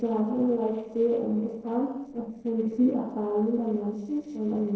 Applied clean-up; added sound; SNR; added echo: neural separator model SepFormer DNS4.